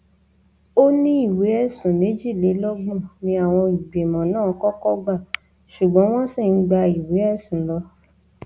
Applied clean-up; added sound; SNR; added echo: none; none; none; none.